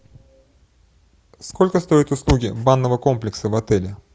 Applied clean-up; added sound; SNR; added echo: none; none; none; none.